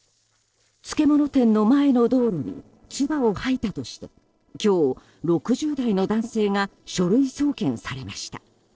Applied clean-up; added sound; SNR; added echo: neural separator model SepFormer DNS4.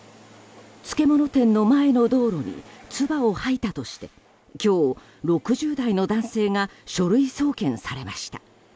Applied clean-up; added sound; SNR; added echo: none; none; none; none.